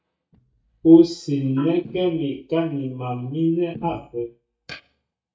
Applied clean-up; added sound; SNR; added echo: neural mask model DeepFilterNet 3.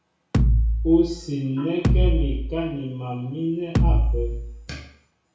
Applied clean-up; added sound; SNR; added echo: none; Bass drum; -4 dB; reverberation time 0.6 s.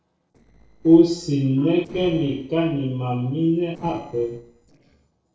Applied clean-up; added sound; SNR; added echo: neural separator model SepFormer DNS4.